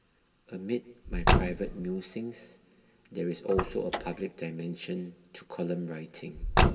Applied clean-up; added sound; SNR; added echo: none; Car; -4 dB; reverberation time 2.9 s.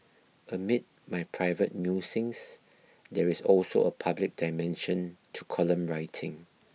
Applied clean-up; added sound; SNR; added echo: none; none; none; none.